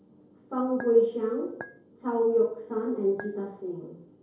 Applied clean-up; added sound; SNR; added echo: none; Chink, clink; 17 dB; reverberation time 2.4 s.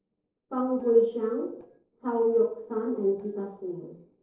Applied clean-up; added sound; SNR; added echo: neural separator model SepFormer DNS4.